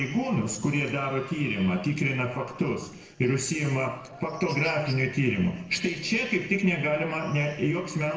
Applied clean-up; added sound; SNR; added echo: neural separator model SepFormer DNS4.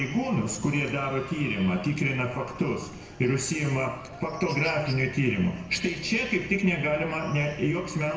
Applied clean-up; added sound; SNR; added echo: none; Chicken, rooster; 17 dB; reverberation time 0.9 s.